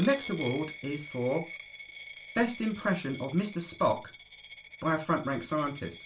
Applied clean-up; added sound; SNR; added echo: none; Coin (dropping); 13 dB; reverberation time 0.2 s.